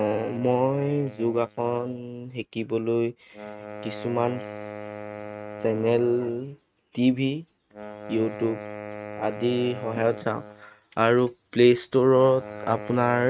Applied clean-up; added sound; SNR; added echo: neural mask model RNNoise.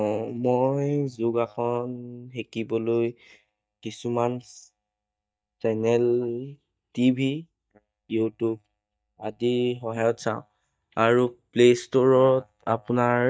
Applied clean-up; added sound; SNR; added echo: neural mask model DeepFilterNet 3.